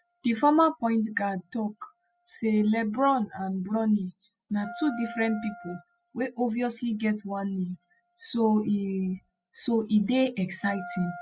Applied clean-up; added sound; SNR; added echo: classical method spectral subtraction.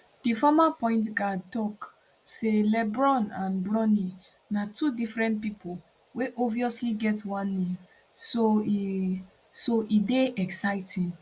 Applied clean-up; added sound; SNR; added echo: none; none; none; none.